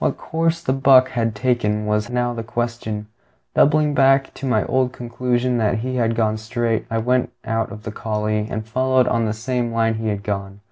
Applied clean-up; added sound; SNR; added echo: none; none; none; none.